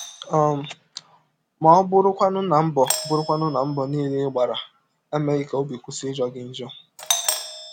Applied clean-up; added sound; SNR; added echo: none; Doorbell; 11 dB; none.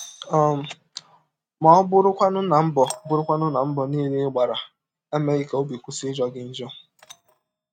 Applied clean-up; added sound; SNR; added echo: neural mask model RNNoise.